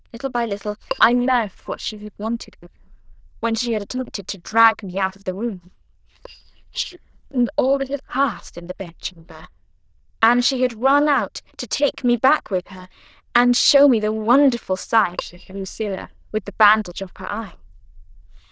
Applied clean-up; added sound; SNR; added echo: neural diffusion model UNIVERSE++.